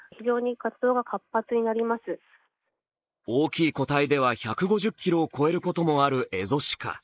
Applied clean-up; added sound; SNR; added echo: neural mask model Resemble Enhance denoiser.